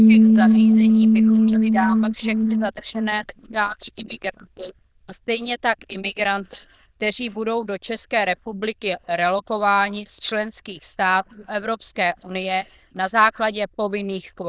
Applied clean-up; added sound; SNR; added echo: neural diffusion model UNIVERSE++.